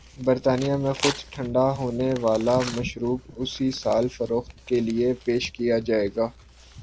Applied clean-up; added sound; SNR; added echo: none; Tearing; 15 dB; none.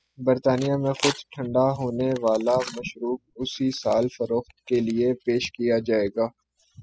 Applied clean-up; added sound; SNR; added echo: classical method spectral subtraction.